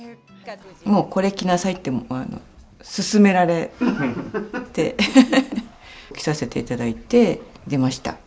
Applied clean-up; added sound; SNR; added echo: none; none; none; none.